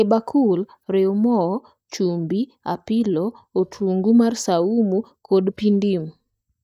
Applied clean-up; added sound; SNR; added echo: neural mask model DeepFilterNet 3.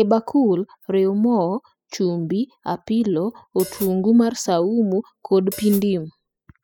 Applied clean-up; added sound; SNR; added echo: classical method spectral subtraction.